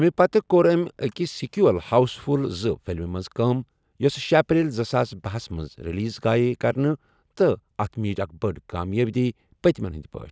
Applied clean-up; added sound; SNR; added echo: none; none; none; none.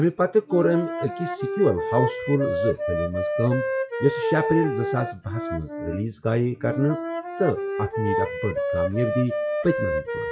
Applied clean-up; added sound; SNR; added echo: classical method WPE with log-MMSE.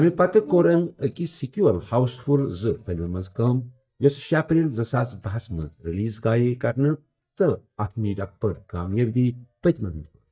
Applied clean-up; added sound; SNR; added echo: neural mask model DeepFilterNet 3.